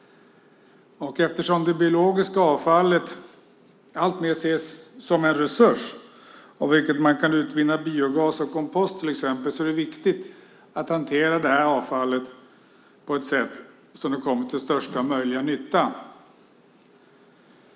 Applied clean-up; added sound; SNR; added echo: none; none; none; none.